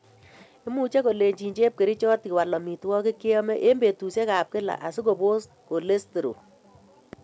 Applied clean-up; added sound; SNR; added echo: none; none; none; none.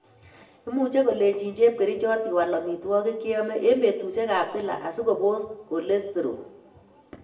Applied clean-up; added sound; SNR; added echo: none; none; none; reverberation time 0.7 s.